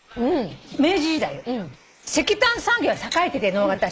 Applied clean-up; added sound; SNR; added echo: neural mask model Resemble Enhance denoiser.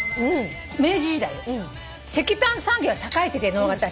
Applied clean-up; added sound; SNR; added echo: none; Bicycle bell; 6 dB; none.